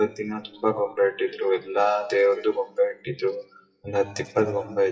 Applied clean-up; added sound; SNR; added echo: classical method WPE with log-MMSE.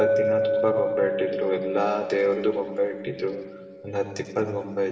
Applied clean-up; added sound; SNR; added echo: none; Chink, clink; 2 dB; reverberation time 2.2 s.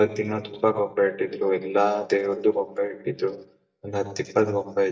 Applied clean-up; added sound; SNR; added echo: neural mask model DeepFilterNet 3.